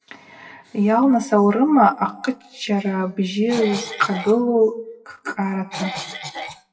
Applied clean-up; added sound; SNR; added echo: classical method WPE with log-MMSE.